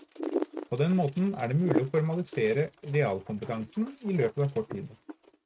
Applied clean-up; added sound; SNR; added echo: neural mask model RNNoise.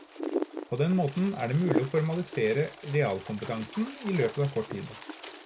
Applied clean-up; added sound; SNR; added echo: none; Wind; 8 dB; none.